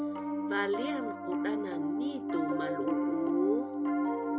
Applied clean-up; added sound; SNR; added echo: none; Piano; -4 dB; none.